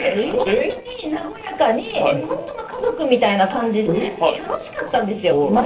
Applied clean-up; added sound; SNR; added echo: neural separator model SepFormer DNS4.